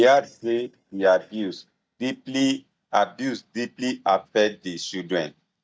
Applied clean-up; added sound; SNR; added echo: neural mask model DeepFilterNet 3.